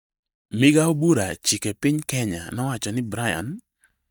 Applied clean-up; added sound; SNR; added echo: neural mask model DeepFilterNet 3.